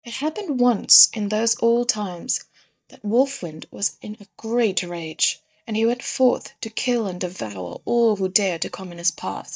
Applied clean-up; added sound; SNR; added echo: neural mask model DeepFilterNet 3.